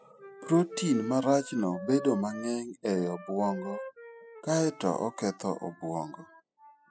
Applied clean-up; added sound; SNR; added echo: classical method spectral subtraction.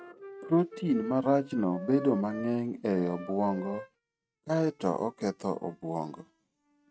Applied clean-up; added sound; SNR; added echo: neural mask model RNNoise.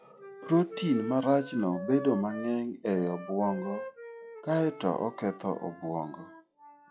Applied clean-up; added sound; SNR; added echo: classical method log-MMSE.